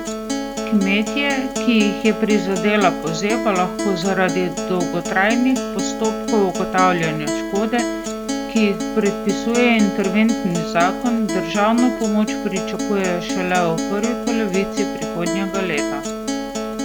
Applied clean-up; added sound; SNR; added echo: none; Acoustic guitar; 4 dB; none.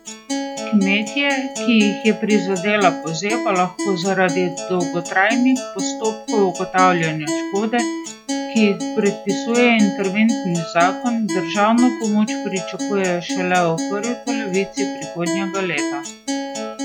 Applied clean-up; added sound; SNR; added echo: classical method log-MMSE.